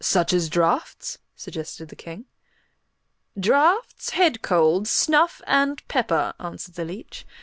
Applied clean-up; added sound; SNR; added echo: none; none; none; none.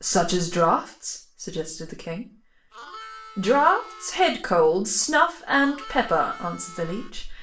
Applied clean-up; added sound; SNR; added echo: none; Harmonica; 18 dB; reverberation time 0.3 s.